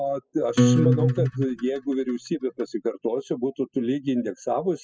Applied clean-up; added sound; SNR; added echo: classical method spectral subtraction.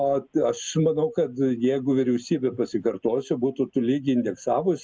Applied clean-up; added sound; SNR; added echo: none; none; none; none.